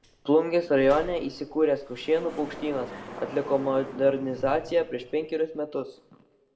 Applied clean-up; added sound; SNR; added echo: none; Sliding door; 16 dB; reverberation time 0.7 s.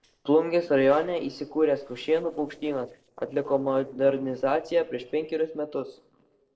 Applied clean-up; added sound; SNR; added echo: neural separator model SepFormer DNS4.